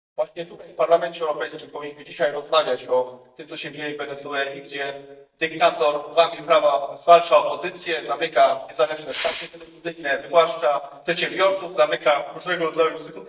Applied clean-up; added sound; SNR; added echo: neural mask model DeepFilterNet 3.